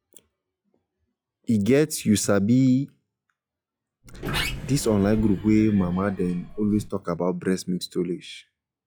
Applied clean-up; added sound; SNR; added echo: classical method log-MMSE.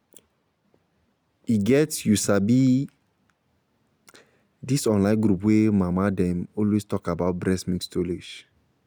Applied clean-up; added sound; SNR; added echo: none; none; none; none.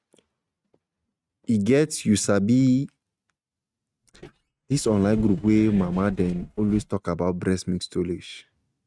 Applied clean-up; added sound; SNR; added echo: neural mask model RNNoise.